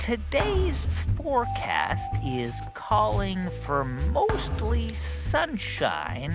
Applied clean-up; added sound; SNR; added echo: none; Thump, thud; 10 dB; none.